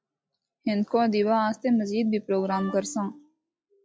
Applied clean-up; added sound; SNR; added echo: classical method log-MMSE.